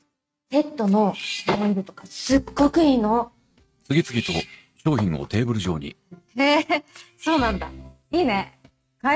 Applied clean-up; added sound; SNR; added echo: neural mask model RNNoise.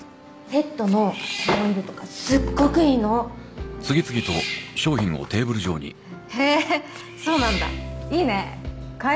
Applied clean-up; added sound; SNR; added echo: none; Cat; 14 dB; none.